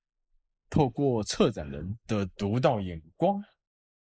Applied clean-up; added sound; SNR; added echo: neural mask model Resemble Enhance denoiser.